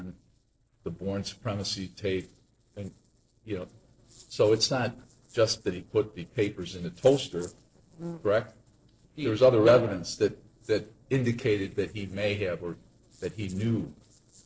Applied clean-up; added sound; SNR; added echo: neural separator model SepFormer DNS4.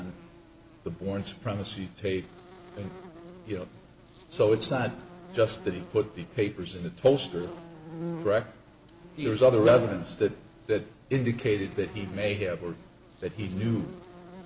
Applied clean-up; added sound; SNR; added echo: none; Buzz; 17 dB; none.